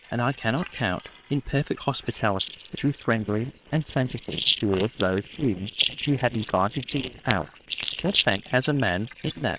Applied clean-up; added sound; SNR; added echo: neural separator model SepFormer WHAM!.